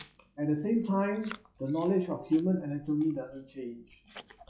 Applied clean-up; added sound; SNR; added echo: classical method log-MMSE.